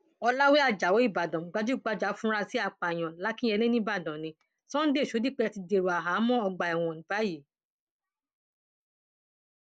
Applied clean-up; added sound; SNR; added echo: none; none; none; none.